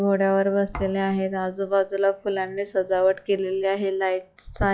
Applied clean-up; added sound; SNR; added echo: classical method log-MMSE.